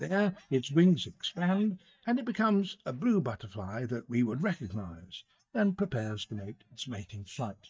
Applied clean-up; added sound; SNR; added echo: neural mask model DeepFilterNet 3.